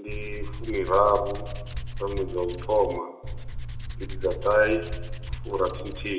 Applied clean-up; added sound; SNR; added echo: none; Tools; 6 dB; reverberation time 0.8 s.